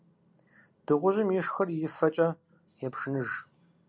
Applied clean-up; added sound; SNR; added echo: none; none; none; none.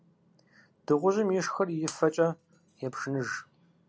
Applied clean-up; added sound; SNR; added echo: none; Shatter; 18 dB; none.